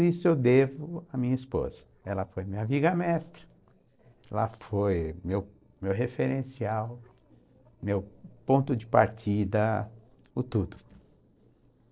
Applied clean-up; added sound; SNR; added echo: neural separator model SepFormer DNS4.